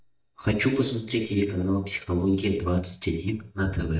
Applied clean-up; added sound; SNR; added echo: neural mask model DeepFilterNet 3.